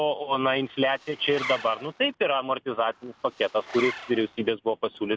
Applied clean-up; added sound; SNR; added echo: none; Zipper (clothing); 12 dB; none.